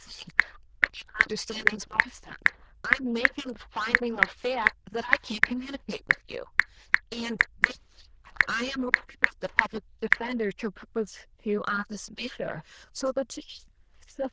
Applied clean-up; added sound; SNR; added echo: neural diffusion model UNIVERSE++.